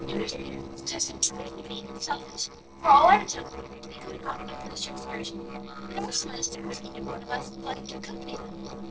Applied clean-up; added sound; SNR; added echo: neural separator model SepFormer DNS4.